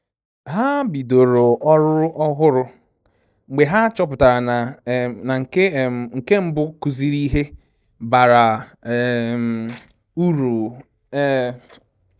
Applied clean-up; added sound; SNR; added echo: neural mask model DeepFilterNet 3.